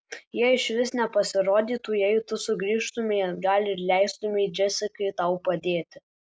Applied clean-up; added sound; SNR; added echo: none; none; none; none.